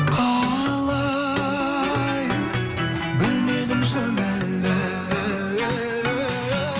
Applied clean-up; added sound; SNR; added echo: none; none; none; none.